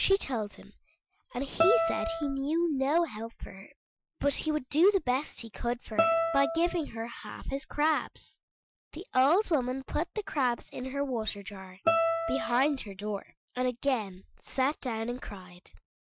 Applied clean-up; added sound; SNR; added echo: classical method Wiener filter.